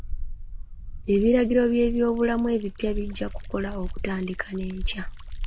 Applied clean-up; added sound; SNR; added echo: none; Liquid; 7 dB; none.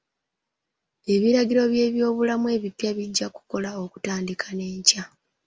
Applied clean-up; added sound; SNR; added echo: none; none; none; none.